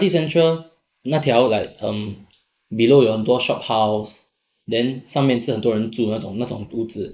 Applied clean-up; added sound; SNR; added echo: neural mask model Resemble Enhance denoiser.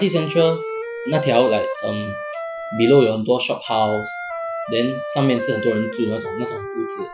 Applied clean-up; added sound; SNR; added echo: classical method Wiener filter.